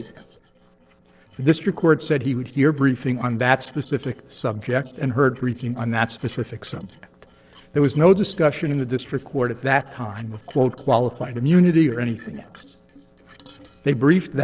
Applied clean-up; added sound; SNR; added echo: neural separator model SepFormer DNS4.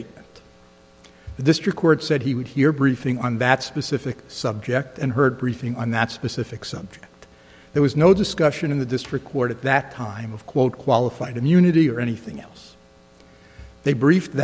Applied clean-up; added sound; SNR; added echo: none; none; none; none.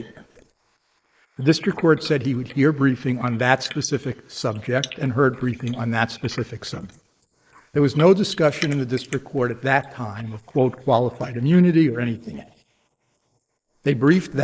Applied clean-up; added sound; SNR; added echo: neural mask model Resemble Enhance denoiser.